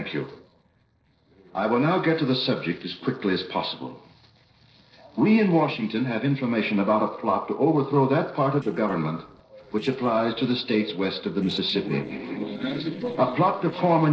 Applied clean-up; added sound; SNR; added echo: neural separator model SepFormer DNS4.